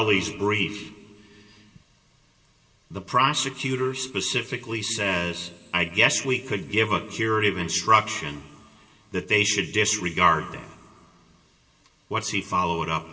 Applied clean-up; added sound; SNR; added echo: none; none; none; reverberation time 2.0 s.